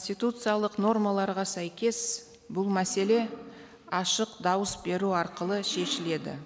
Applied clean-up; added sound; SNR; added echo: none; none; none; none.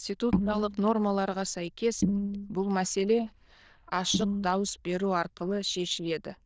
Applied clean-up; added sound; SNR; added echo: neural diffusion model UNIVERSE++.